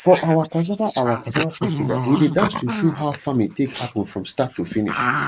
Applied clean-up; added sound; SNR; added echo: neural mask model Resemble Enhance denoiser.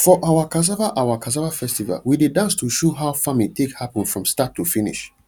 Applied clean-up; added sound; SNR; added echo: none; none; none; none.